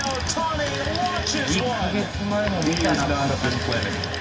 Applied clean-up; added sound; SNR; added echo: none; Telephone; 10 dB; reverberation time 0.2 s.